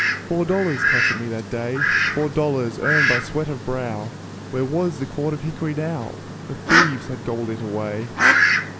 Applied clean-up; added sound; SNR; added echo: none; Fowl; -2 dB; none.